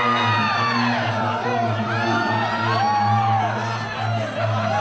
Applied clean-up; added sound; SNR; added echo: none; Crowd; -4 dB; reverberation time 1.1 s.